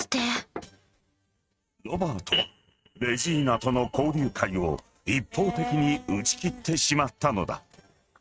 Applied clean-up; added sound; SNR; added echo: neural mask model RNNoise.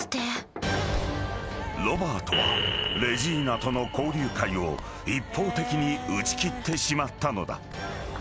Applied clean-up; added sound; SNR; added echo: none; Hands; 19 dB; none.